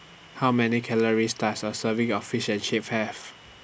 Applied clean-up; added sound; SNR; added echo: none; none; none; none.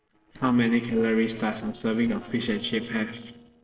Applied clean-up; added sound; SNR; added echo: neural separator model SepFormer DNS4.